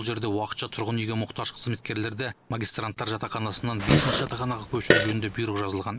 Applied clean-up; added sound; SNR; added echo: none; Fart; -4 dB; none.